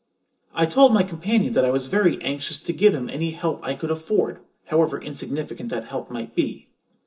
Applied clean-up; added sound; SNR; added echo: none; none; none; reverberation time 0.2 s.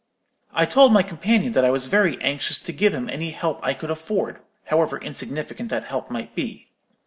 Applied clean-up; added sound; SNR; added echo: none; none; none; none.